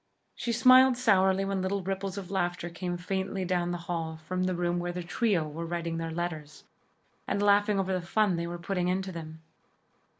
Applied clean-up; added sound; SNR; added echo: none; none; none; none.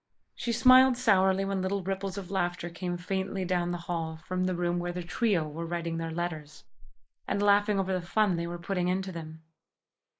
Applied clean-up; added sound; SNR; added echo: neural mask model Resemble Enhance denoiser.